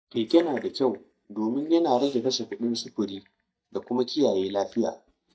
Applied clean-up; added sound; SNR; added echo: neural mask model DeepFilterNet 3.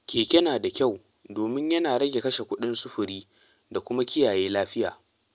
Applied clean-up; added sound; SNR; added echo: none; none; none; none.